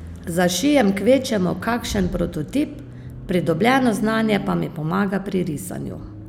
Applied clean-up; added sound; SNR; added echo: none; Accelerating, revving, vroom; 14 dB; none.